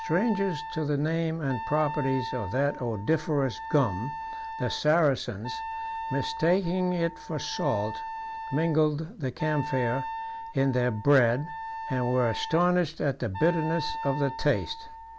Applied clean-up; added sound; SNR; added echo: none; Wind instrument, woodwind instrument; 10 dB; none.